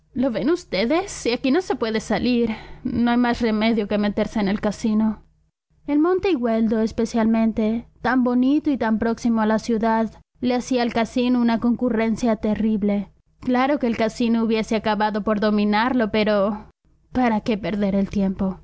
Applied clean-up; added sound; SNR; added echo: none; none; none; none.